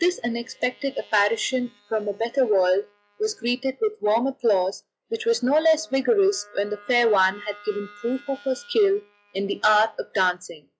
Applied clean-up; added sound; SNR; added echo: classical method log-MMSE.